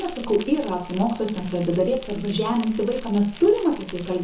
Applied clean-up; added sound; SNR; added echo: none; Insect; 15 dB; reverberation time 0.6 s.